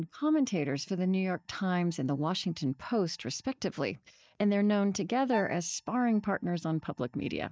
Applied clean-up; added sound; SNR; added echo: neural mask model DeepFilterNet 3.